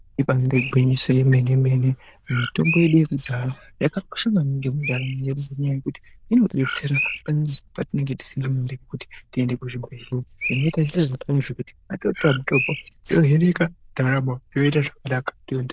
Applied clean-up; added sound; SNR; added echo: neural diffusion model UNIVERSE++.